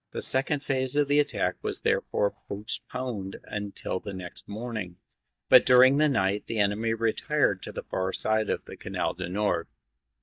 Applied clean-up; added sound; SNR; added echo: neural mask model DeepFilterNet 3.